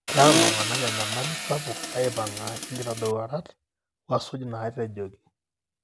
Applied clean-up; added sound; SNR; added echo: none; Accelerating, revving, vroom; -2 dB; none.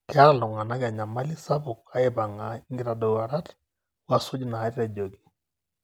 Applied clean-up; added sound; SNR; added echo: none; none; none; none.